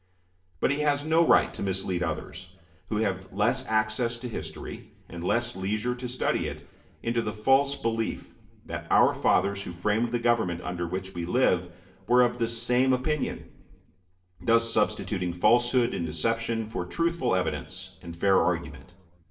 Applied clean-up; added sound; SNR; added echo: none; none; none; reverberation time 0.6 s.